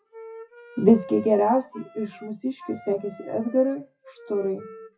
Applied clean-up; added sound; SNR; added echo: classical method WPE with log-MMSE.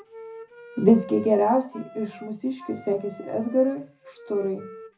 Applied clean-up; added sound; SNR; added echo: none; Wind instrument, woodwind instrument; 19 dB; reverberation time 0.4 s.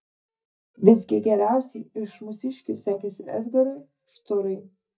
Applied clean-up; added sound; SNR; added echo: neural mask model DeepFilterNet 3.